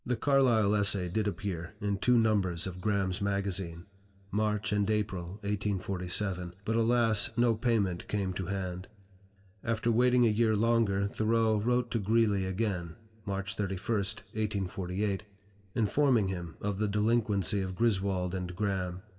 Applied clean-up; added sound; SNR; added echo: none; none; none; reverberation time 1.5 s.